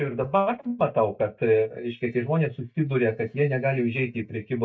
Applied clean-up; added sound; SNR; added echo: neural mask model DeepFilterNet 3.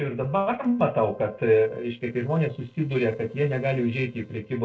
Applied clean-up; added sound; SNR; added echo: neural separator model SepFormer DNS4.